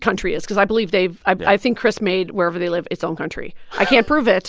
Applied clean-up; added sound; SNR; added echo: none; none; none; none.